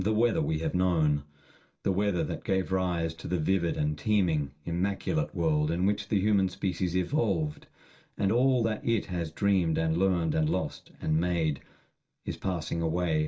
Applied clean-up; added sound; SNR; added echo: none; none; none; reverberation time 0.2 s.